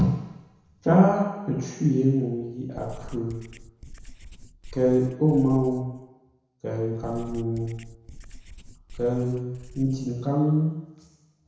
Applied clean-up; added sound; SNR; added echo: none; Writing; 17 dB; reverberation time 1.0 s.